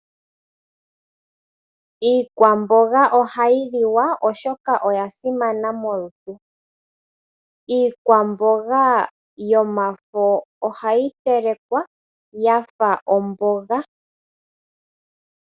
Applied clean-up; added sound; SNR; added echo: none; none; none; none.